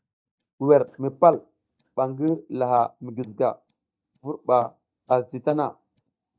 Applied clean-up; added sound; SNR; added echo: neural mask model DeepFilterNet 3.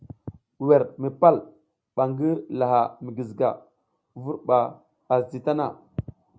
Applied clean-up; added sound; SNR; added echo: none; none; none; none.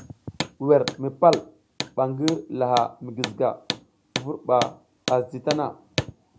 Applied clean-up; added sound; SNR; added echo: none; Hammer; 10 dB; none.